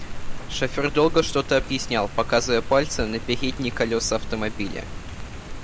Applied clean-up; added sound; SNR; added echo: none; Rain; 6 dB; none.